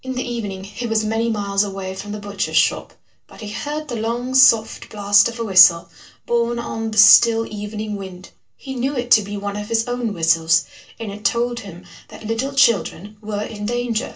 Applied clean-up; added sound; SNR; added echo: none; none; none; reverberation time 0.2 s.